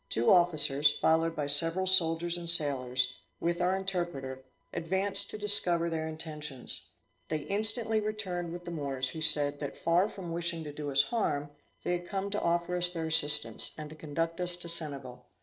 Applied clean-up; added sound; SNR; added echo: neural separator model SepFormer DNS4.